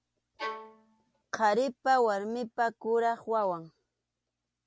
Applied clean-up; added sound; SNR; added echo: none; Bowed string instrument; 10 dB; none.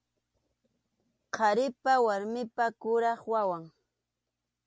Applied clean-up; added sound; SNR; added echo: none; none; none; none.